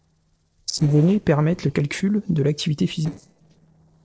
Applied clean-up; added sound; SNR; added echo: neural separator model SepFormer DNS4.